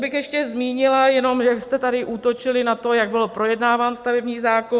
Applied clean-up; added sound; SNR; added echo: none; none; none; none.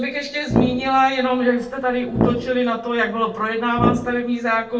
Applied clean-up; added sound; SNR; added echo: none; Brass instrument; 2 dB; reverberation time 0.3 s.